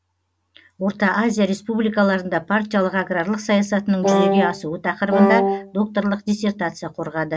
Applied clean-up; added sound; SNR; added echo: none; Wind instrument, woodwind instrument; -2 dB; none.